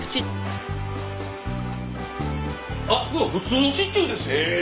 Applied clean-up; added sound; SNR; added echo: none; none; none; none.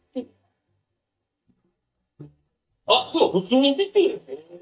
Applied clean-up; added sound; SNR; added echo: neural mask model DeepFilterNet 3.